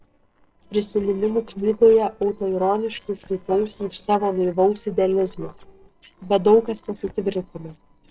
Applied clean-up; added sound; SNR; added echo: neural separator model SepFormer DNS4.